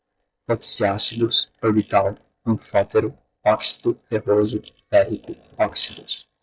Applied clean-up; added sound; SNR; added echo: neural mask model DeepFilterNet 3.